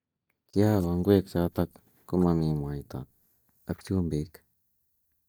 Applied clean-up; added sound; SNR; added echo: neural mask model DeepFilterNet 3.